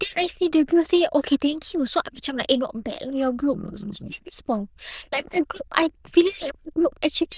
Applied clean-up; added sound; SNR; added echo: neural diffusion model UNIVERSE++.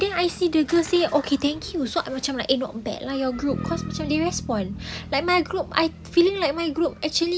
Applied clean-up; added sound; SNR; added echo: none; Bass guitar; 14 dB; none.